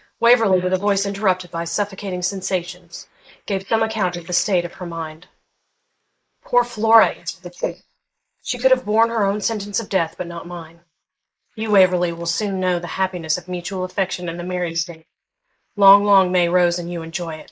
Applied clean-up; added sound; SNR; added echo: neural mask model Resemble Enhance denoiser.